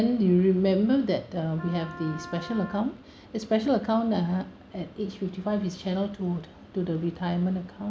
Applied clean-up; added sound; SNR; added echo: none; Wind instrument, woodwind instrument; 16 dB; none.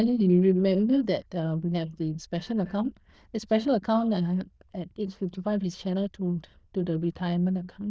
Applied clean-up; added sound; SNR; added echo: neural diffusion model UNIVERSE++.